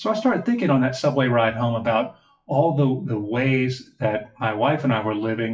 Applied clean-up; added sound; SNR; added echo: classical method WPE with log-MMSE.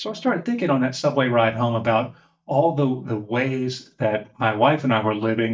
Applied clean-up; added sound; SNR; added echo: neural mask model DeepFilterNet 3.